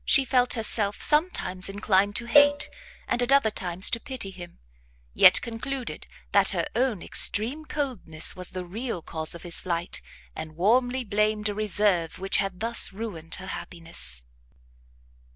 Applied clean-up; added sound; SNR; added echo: none; Cowbell; 1 dB; none.